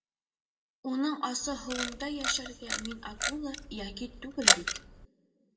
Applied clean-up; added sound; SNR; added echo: none; Camera; -5 dB; reverberation time 1.0 s.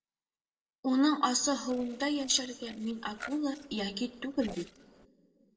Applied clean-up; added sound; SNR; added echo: neural separator model SepFormer DNS4.